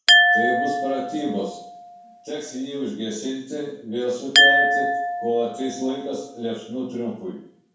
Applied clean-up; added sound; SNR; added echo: none; Glass; -5 dB; reverberation time 0.6 s.